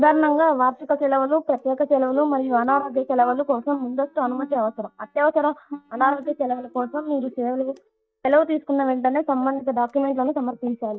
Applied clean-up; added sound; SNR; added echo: neural mask model DeepFilterNet 3.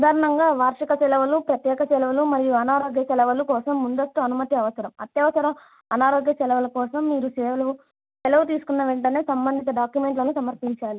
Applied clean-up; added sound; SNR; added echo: none; none; none; none.